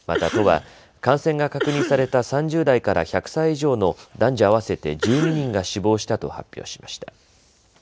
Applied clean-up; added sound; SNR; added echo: none; Cough; 9 dB; none.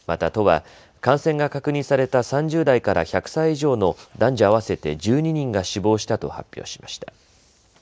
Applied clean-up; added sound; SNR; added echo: none; none; none; none.